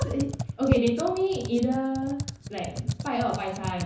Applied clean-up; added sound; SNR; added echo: none; Computer keyboard; 5 dB; reverberation time 0.9 s.